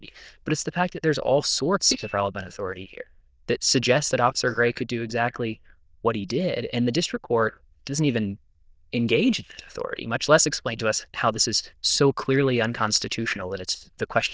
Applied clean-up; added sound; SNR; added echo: neural diffusion model UNIVERSE++.